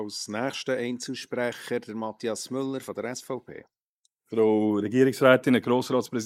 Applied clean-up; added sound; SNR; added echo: neural mask model Resemble Enhance denoiser.